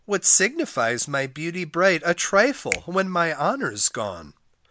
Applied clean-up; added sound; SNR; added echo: none; Finger snapping; 13 dB; none.